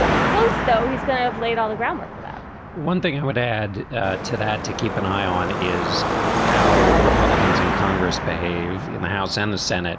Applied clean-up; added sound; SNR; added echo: none; Car passing by / Traffic noise, roadway noise / Engine; -1 dB; none.